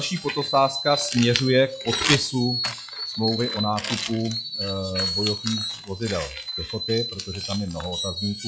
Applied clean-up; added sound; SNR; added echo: classical method log-MMSE.